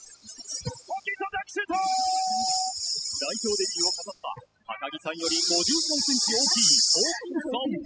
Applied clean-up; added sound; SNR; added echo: classical method spectral subtraction.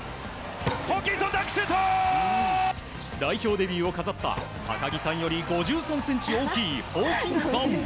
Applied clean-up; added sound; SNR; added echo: none; none; none; none.